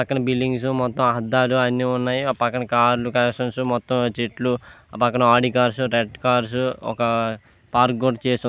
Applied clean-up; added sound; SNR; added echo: none; none; none; none.